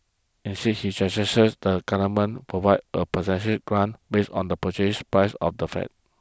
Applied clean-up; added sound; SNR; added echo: none; none; none; none.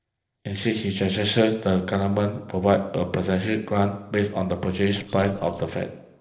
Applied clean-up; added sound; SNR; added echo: neural separator model SepFormer DNS4.